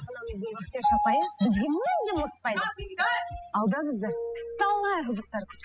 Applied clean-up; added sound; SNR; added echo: classical method spectral subtraction.